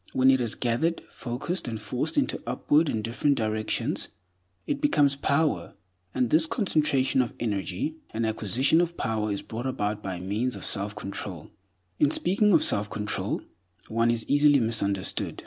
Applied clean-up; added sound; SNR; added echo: none; none; none; none.